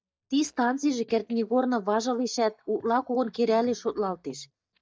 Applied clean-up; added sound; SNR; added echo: neural mask model DeepFilterNet 3.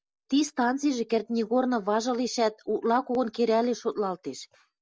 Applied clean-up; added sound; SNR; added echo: none; none; none; none.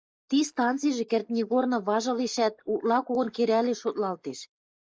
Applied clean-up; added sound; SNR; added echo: neural mask model Resemble Enhance denoiser.